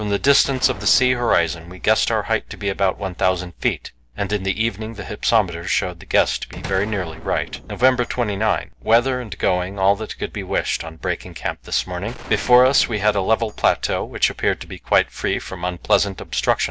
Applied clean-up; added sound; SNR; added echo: none; Gunshot, gunfire + Slam; 17 dB; none.